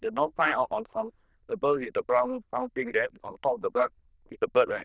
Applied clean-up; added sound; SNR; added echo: neural diffusion model UNIVERSE++.